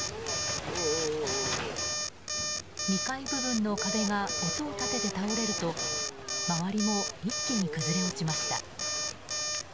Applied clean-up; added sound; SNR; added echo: none; Alarm; 1 dB; none.